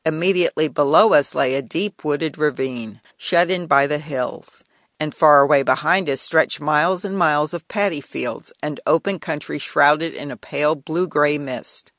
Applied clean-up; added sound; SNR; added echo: none; none; none; none.